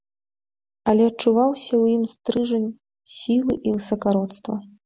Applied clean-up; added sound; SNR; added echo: none; none; none; none.